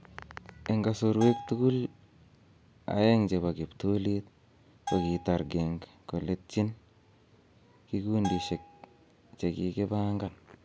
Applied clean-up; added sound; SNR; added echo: none; Bell; 12 dB; none.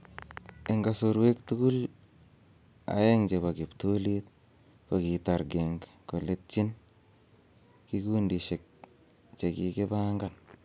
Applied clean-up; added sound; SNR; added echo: none; none; none; none.